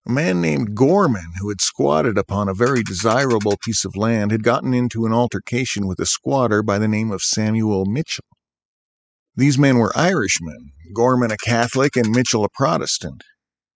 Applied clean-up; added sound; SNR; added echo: classical method spectral subtraction.